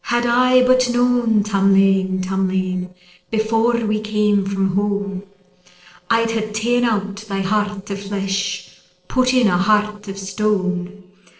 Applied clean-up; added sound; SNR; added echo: neural separator model SepFormer DNS4.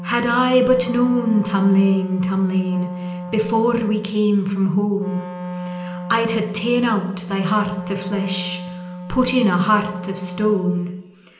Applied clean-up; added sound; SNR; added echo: none; Wind instrument, woodwind instrument; 11 dB; reverberation time 0.8 s.